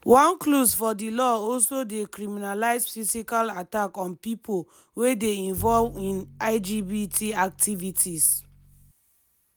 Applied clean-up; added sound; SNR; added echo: none; Bowed string instrument; 17 dB; none.